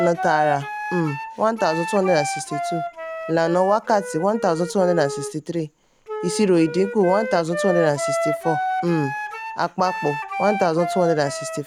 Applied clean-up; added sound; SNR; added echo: none; Wind instrument, woodwind instrument; 6 dB; none.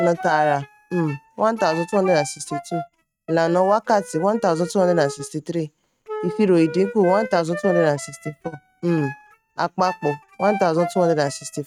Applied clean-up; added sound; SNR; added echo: neural mask model RNNoise.